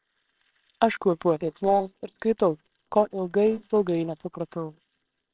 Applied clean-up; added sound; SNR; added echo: neural separator model SepFormer WHAMR!.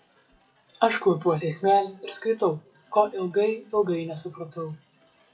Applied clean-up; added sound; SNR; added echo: classical method WPE with log-MMSE.